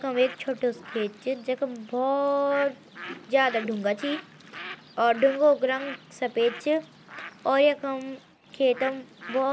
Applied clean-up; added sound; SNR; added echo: none; Bird; 17 dB; none.